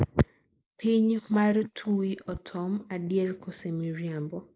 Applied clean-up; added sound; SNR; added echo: neural mask model Resemble Enhance denoiser.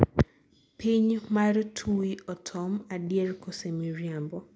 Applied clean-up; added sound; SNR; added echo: none; none; none; none.